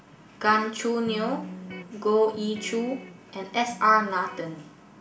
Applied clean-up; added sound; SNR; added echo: none; Electric guitar; 16 dB; reverberation time 0.5 s.